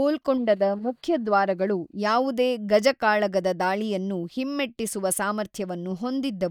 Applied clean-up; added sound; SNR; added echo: neural mask model DeepFilterNet 3.